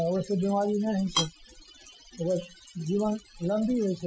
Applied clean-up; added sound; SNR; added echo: classical method Wiener filter.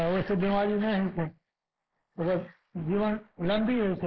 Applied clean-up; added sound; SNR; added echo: neural mask model Resemble Enhance denoiser.